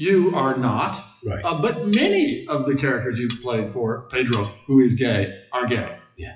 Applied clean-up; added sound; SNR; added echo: classical method WPE with log-MMSE.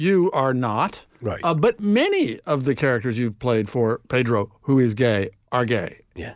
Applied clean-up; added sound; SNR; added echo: none; none; none; none.